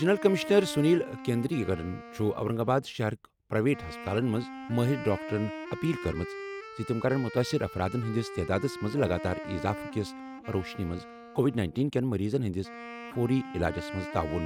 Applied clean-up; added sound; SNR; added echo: none; Wind instrument, woodwind instrument; 12 dB; none.